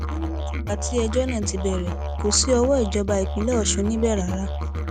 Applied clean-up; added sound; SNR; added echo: none; Musical instrument; 2 dB; none.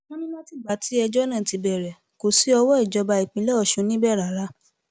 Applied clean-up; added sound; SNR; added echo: none; none; none; none.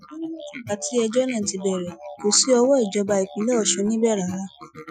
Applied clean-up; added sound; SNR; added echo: classical method Wiener filter.